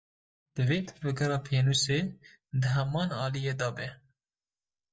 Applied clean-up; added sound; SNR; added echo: neural mask model DeepFilterNet 3.